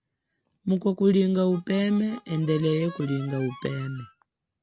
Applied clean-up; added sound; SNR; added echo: none; Harmonica; 19 dB; none.